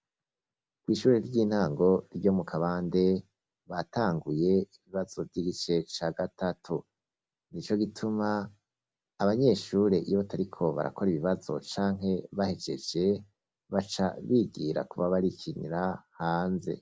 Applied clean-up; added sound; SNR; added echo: none; none; none; none.